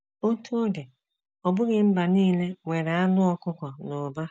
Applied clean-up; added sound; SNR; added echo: none; none; none; none.